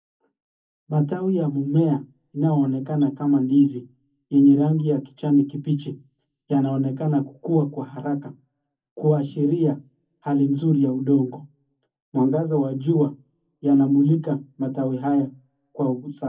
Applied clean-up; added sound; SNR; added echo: none; none; none; reverberation time 0.3 s.